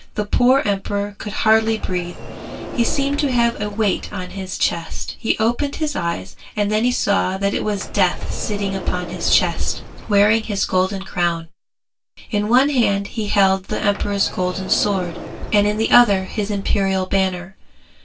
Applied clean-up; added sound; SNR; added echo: none; Sliding door; 15 dB; reverberation time 0.1 s.